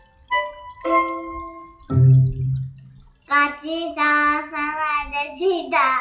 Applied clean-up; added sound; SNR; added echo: classical method log-MMSE.